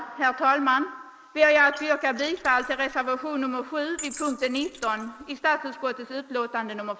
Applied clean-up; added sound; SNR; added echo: neural mask model Resemble Enhance denoiser.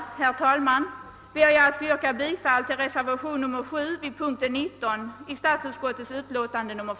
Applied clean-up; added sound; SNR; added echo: none; none; none; none.